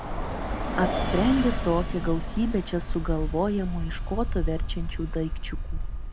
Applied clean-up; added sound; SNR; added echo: none; Bus; 0 dB; none.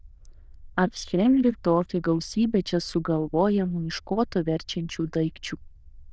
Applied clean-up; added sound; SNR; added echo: neural diffusion model UNIVERSE++.